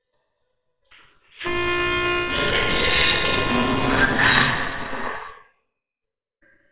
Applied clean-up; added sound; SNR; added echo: neural separator model SepFormer WHAMR!.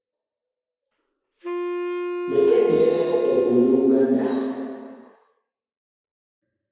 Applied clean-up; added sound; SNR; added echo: none; Wind instrument, woodwind instrument; 6 dB; reverberation time 2.2 s.